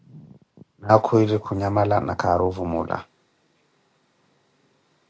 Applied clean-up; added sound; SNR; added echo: none; none; none; none.